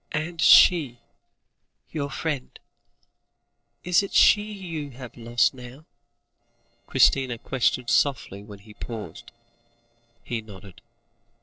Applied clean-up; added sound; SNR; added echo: neural separator model SepFormer DNS4.